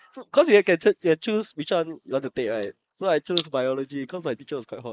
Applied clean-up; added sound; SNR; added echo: neural mask model Resemble Enhance denoiser.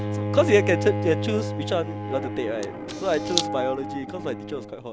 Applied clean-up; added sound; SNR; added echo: none; Camera + Bowed string instrument; 3 dB; none.